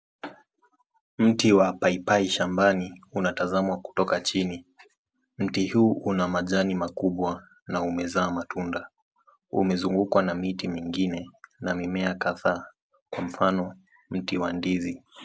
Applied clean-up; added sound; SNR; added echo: none; none; none; none.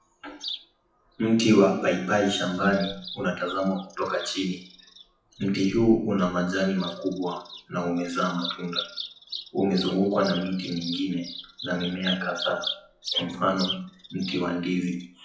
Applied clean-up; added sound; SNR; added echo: classical method WPE with log-MMSE.